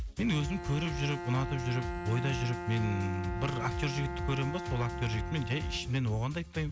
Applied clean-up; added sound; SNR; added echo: none; Bowed string instrument; 8 dB; none.